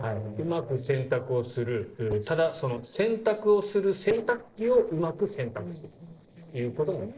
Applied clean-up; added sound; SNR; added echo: neural separator model SepFormer DNS4.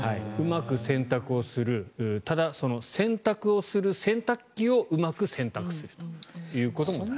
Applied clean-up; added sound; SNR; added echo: none; none; none; none.